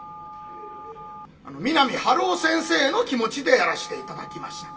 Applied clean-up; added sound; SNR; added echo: none; Telephone; 17 dB; reverberation time 0.2 s.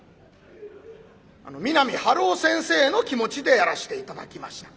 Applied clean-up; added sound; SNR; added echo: none; none; none; none.